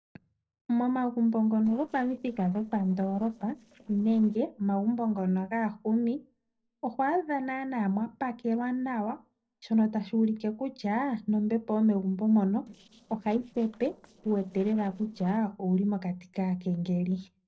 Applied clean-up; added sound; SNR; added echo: neural separator model SepFormer DNS4.